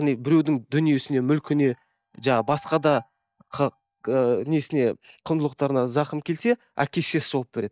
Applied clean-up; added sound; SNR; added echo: neural mask model DeepFilterNet 3.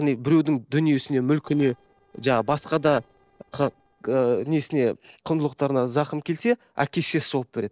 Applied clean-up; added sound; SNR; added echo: neural separator model SepFormer DNS4.